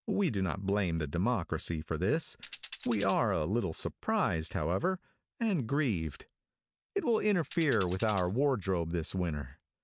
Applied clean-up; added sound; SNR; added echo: none; Tambourine; 12 dB; none.